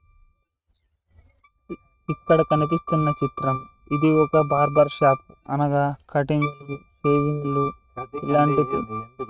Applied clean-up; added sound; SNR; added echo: neural mask model RNNoise.